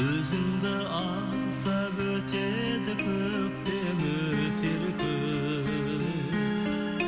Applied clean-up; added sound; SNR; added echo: none; none; none; none.